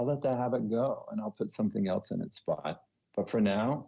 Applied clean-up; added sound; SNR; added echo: none; none; none; none.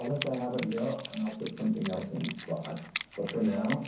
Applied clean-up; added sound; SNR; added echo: none; Wind instrument, woodwind instrument; 6 dB; reverberation time 0.6 s.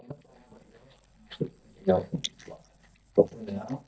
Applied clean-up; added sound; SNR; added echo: neural mask model DeepFilterNet 3.